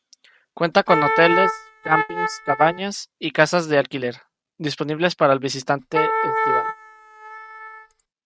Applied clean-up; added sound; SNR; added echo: neural mask model RNNoise.